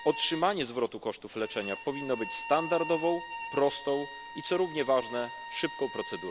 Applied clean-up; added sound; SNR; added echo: none; Bowed string instrument; 10 dB; none.